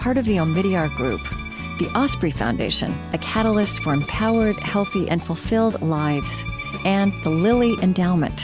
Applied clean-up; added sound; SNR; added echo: none; Bowed string instrument; 15 dB; none.